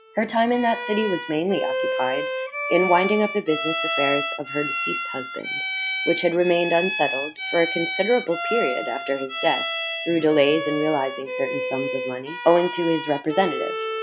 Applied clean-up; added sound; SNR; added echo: classical method log-MMSE.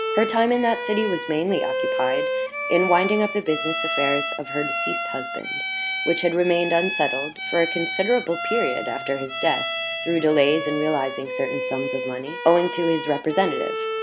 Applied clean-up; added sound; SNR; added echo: none; Bowed string instrument; 4 dB; none.